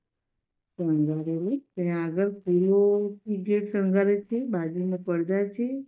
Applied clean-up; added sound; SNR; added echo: neural mask model DeepFilterNet 3.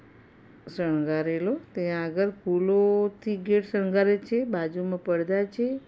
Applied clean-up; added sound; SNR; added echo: none; none; none; none.